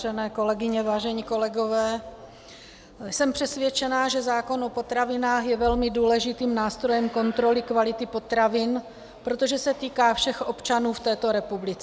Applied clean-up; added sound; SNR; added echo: none; none; none; none.